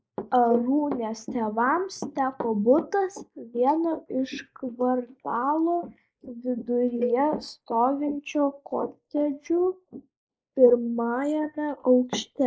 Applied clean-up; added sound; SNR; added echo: neural mask model Resemble Enhance denoiser.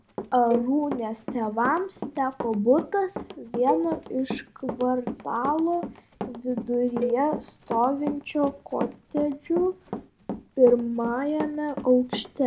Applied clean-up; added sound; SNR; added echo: none; Run + Cowbell; 10 dB; none.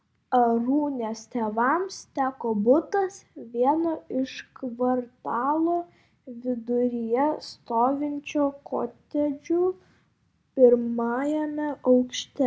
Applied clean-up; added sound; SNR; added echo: none; none; none; none.